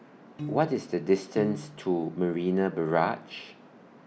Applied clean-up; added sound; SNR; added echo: none; Piano; 11 dB; none.